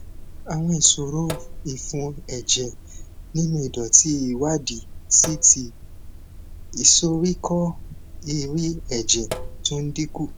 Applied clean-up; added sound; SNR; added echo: none; Sink (filling or washing); 12 dB; none.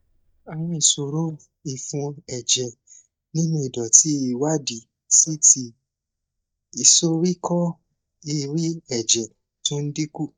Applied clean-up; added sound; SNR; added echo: neural mask model DeepFilterNet 3.